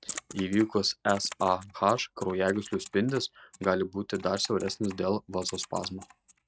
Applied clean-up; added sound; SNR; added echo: neural mask model RNNoise.